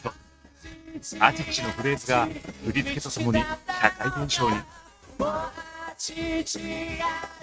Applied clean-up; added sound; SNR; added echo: neural mask model RNNoise.